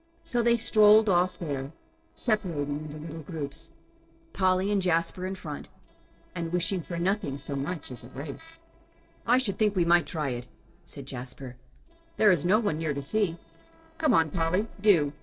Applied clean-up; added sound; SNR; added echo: neural separator model SepFormer DNS4.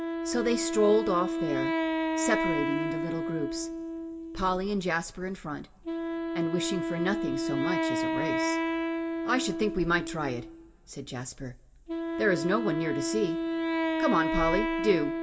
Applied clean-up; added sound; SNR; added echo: none; Wind instrument, woodwind instrument; 0 dB; reverberation time 0.6 s.